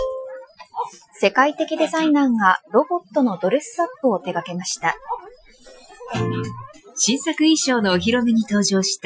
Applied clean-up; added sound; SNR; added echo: classical method Wiener filter.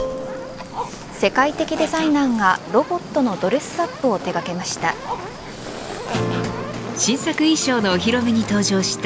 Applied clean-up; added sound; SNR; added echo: none; Zipper (clothing) + Fire; 11 dB; none.